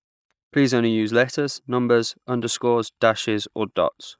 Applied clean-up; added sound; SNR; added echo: neural mask model DeepFilterNet 3.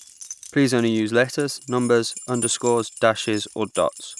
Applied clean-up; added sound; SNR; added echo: none; Keys jangling; 15 dB; none.